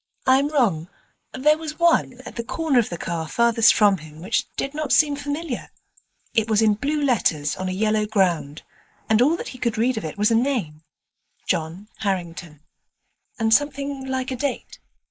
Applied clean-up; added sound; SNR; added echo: neural mask model Resemble Enhance denoiser.